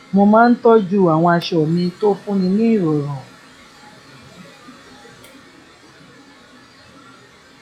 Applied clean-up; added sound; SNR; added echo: classical method log-MMSE.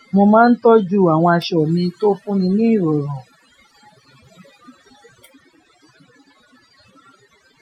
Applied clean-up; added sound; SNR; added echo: classical method Wiener filter.